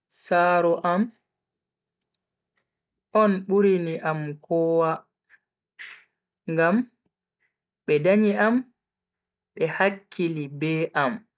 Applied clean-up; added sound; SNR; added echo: none; none; none; none.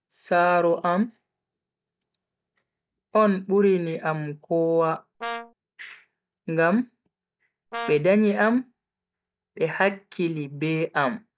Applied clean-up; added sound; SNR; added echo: none; Brass instrument; 8 dB; none.